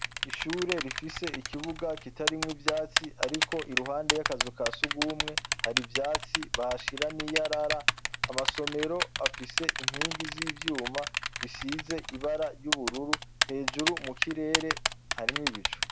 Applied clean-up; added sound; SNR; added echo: none; Typing; -2 dB; none.